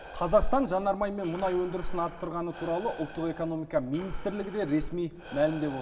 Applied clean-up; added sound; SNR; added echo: none; Breathing; 17 dB; reverberation time 1.8 s.